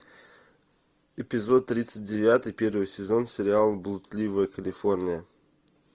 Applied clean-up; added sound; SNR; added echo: none; none; none; none.